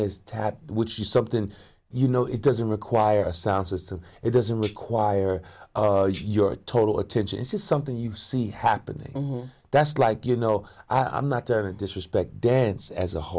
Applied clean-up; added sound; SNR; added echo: none; Tambourine; 8 dB; none.